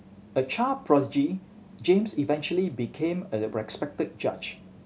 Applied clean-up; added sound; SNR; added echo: none; none; none; none.